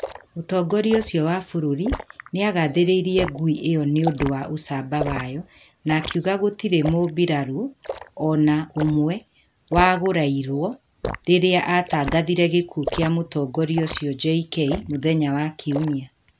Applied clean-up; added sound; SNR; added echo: none; Liquid; 13 dB; none.